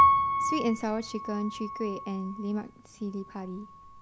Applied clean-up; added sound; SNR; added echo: none; Piano; -4 dB; none.